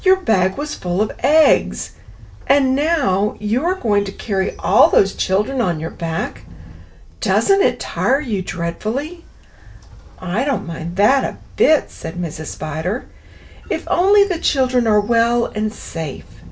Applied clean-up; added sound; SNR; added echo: none; Train; 19 dB; none.